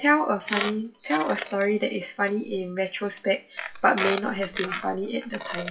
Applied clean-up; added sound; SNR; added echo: classical method WPE with log-MMSE.